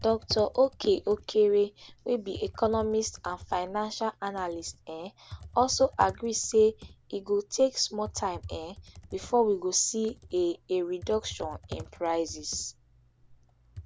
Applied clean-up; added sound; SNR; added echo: none; Computer keyboard; 18 dB; none.